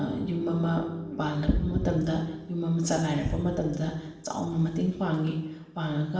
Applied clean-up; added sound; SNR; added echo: none; Guitar; 18 dB; reverberation time 1.0 s.